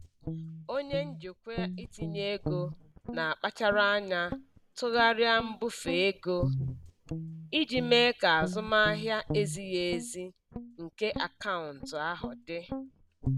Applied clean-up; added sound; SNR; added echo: none; Guitar; 8 dB; none.